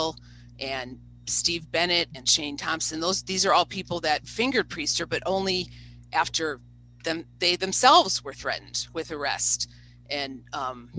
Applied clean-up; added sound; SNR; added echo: none; none; none; none.